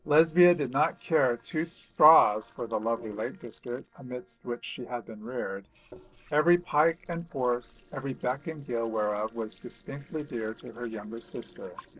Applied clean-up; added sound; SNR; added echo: neural separator model SepFormer DNS4.